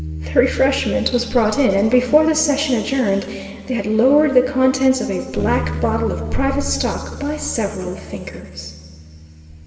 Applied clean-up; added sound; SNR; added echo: none; Bass guitar; 12 dB; reverberation time 2.1 s.